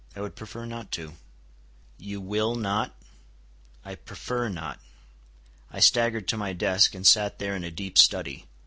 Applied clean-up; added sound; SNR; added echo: none; none; none; none.